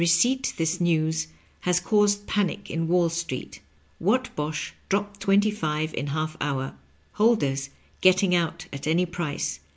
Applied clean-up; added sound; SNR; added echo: none; none; none; none.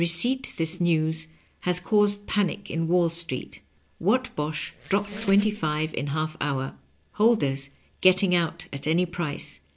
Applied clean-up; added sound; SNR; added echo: neural separator model SepFormer DNS4.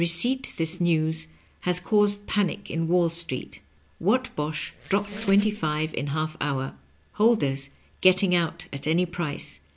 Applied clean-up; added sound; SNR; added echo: none; Squeak; 16 dB; none.